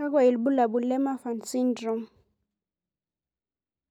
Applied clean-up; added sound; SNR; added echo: none; none; none; none.